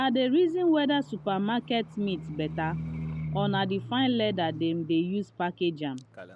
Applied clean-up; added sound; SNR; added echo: none; Livestock, farm animals, working animals; 11 dB; none.